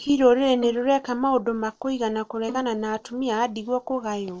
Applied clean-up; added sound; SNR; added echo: neural separator model SepFormer DNS4.